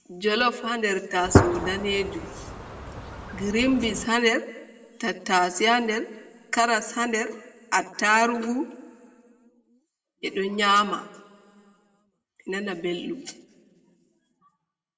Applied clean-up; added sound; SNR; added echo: none; Gunshot, gunfire; 0 dB; reverberation time 1.1 s.